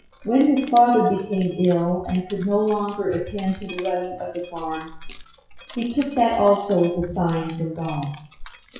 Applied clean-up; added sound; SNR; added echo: classical method WPE with log-MMSE.